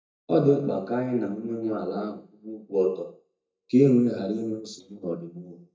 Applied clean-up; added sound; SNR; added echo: neural mask model DeepFilterNet 3.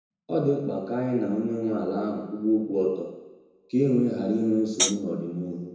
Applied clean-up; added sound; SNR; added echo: none; Hi-hat; -1 dB; reverberation time 0.9 s.